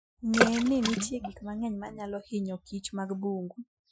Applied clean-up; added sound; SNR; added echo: classical method Wiener filter.